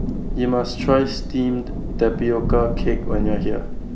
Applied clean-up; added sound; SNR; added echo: none; Thunder / Rain; 1 dB; none.